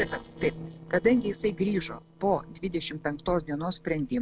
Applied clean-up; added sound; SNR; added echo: neural separator model SepFormer DNS4.